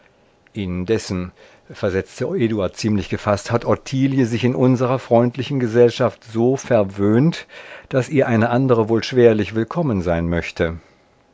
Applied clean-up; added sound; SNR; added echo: none; none; none; none.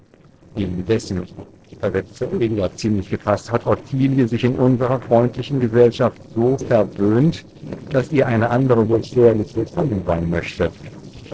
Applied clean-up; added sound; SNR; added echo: neural separator model SepFormer DNS4.